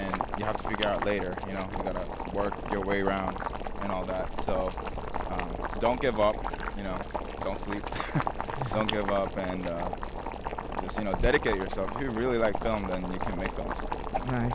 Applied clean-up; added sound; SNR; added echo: none; Boiling; 2 dB; none.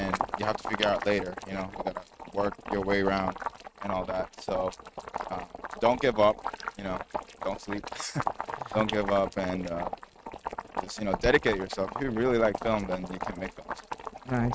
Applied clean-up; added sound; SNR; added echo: neural mask model RNNoise.